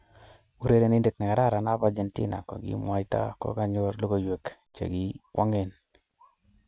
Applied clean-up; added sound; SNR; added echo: none; none; none; none.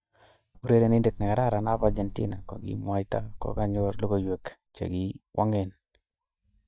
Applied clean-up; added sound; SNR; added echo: neural mask model DeepFilterNet 3.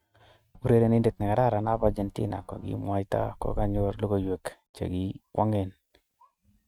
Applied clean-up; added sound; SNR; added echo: neural mask model RNNoise.